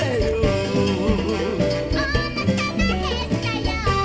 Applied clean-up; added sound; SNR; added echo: none; Car; 19 dB; reverberation time 1.6 s.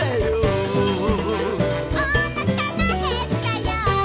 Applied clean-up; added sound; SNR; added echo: none; none; none; none.